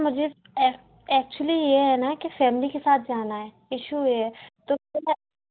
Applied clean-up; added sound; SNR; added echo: none; none; none; none.